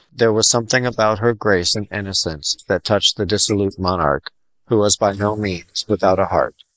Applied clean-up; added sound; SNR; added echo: neural mask model Resemble Enhance denoiser.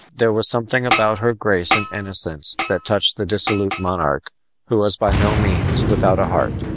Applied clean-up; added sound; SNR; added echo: none; Boom; 4 dB; none.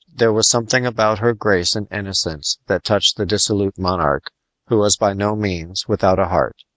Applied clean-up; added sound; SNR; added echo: none; none; none; none.